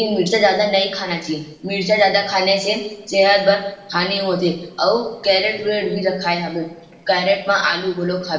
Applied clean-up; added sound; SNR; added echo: neural separator model SepFormer DNS4.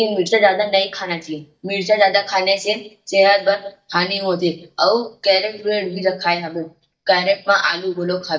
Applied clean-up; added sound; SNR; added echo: neural mask model DeepFilterNet 3.